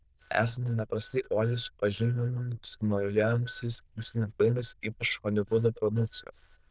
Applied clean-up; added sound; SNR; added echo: neural diffusion model UNIVERSE++.